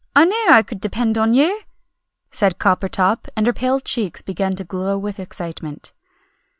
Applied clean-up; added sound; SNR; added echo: none; none; none; none.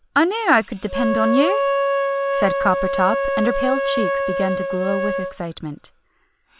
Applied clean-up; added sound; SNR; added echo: none; Wind instrument, woodwind instrument; 0 dB; none.